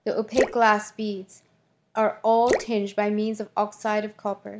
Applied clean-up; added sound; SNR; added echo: none; Drip / Splash, splatter; 8 dB; none.